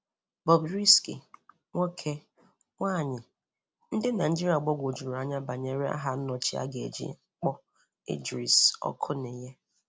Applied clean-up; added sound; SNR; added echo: none; none; none; none.